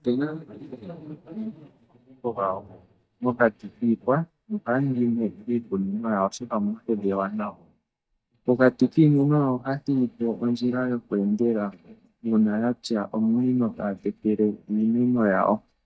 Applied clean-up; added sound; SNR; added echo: neural mask model DeepFilterNet 3.